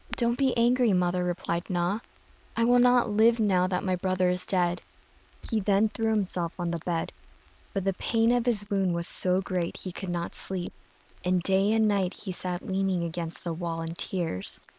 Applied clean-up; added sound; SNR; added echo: neural mask model Resemble Enhance denoiser.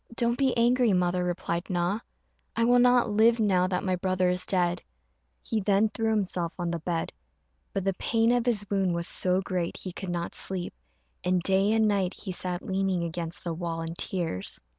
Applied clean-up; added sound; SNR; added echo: none; none; none; none.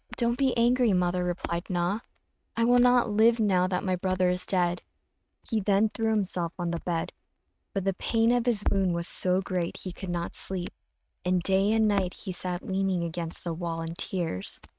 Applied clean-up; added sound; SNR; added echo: neural mask model RNNoise.